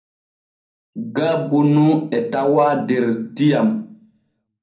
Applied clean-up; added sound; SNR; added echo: none; none; none; reverberation time 0.6 s.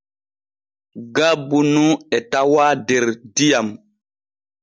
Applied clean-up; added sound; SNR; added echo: none; none; none; none.